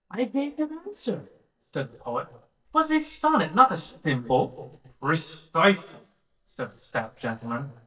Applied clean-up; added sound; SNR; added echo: neural mask model DeepFilterNet 3.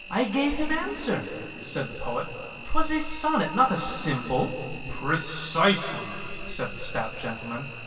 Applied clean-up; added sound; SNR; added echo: none; Engine; 15 dB; reverberation time 2.6 s.